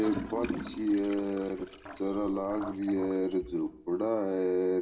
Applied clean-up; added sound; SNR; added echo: none; Toilet flush / Gurgling; 12 dB; reverberation time 2.6 s.